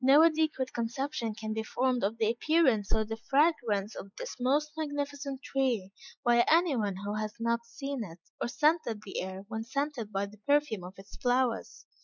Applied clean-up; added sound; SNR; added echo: neural mask model Resemble Enhance denoiser.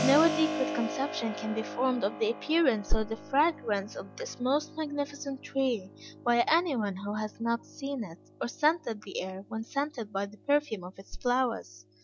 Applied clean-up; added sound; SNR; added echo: none; Keyboard (musical); 11 dB; none.